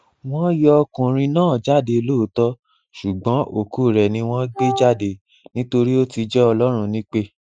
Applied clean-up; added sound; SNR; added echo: classical method Wiener filter.